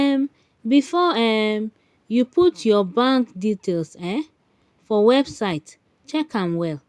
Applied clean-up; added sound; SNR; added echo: none; none; none; none.